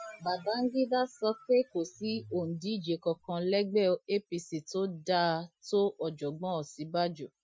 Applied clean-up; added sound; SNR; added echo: classical method Wiener filter.